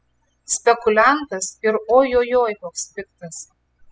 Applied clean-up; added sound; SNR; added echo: classical method spectral subtraction.